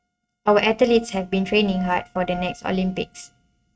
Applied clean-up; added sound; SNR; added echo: neural mask model RNNoise.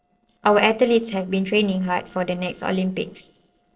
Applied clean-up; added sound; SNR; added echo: neural separator model SepFormer DNS4.